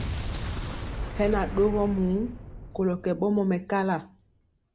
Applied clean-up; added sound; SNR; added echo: none; Explosion; 7 dB; none.